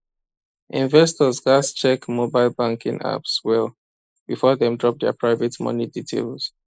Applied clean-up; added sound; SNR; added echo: neural mask model Resemble Enhance denoiser.